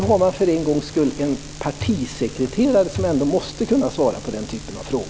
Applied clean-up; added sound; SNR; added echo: none; Thump, thud; 14 dB; none.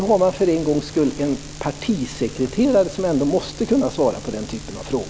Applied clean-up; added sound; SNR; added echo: none; none; none; none.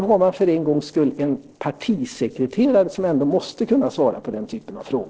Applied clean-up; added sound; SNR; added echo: neural separator model SepFormer DNS4.